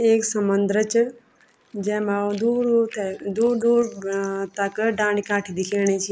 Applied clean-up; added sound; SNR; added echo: neural mask model Resemble Enhance denoiser.